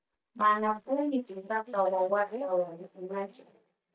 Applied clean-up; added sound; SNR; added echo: neural mask model DeepFilterNet 3.